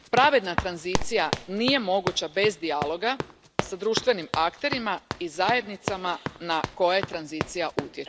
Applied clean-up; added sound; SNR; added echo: none; Run; 7 dB; none.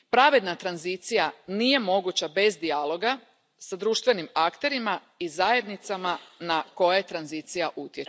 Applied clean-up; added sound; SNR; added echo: none; none; none; none.